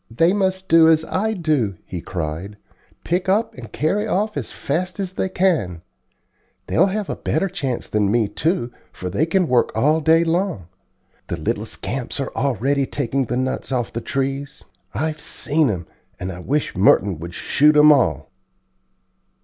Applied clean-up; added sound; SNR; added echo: none; none; none; none.